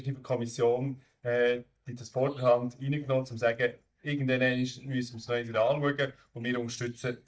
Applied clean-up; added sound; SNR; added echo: neural mask model DeepFilterNet 3.